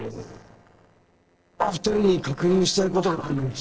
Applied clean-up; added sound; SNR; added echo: neural separator model SepFormer DNS4.